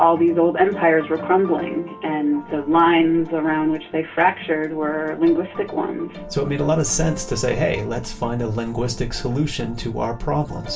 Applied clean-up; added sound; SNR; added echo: none; none; none; reverberation time 0.2 s.